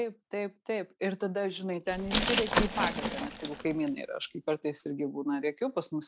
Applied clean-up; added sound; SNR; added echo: none; Glass; -2 dB; none.